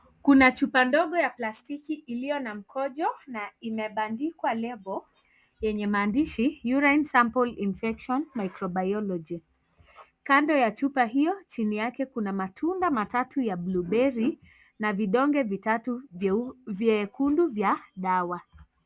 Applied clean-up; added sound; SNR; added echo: none; none; none; none.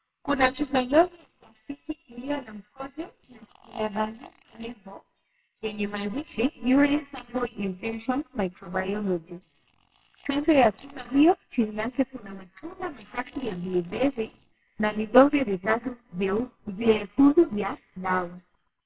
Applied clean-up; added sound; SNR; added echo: neural separator model SepFormer WHAMR!.